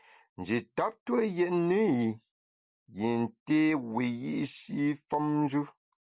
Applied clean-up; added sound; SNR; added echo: none; none; none; none.